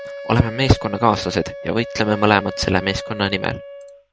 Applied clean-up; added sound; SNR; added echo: none; Wind instrument, woodwind instrument; 13 dB; none.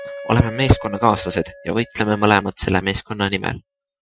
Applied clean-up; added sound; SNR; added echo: classical method Wiener filter.